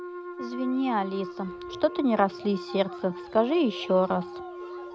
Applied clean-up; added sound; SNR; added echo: none; Wind instrument, woodwind instrument; 11 dB; none.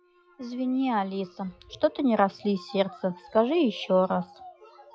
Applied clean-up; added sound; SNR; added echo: classical method log-MMSE.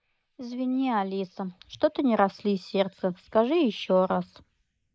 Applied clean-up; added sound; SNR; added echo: neural mask model Resemble Enhance denoiser.